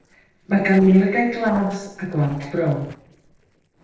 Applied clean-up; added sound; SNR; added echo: neural separator model SepFormer DNS4.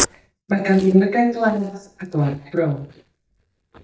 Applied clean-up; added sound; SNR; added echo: neural mask model DeepFilterNet 3.